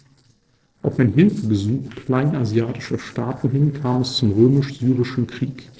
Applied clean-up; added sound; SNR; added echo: neural separator model SepFormer DNS4.